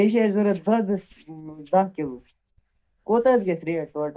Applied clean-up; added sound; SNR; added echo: neural mask model DeepFilterNet 3.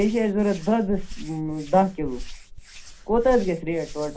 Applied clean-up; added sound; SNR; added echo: none; Hands; 11 dB; reverberation time 0.3 s.